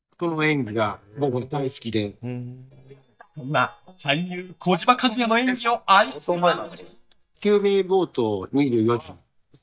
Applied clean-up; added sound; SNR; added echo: neural mask model DeepFilterNet 3.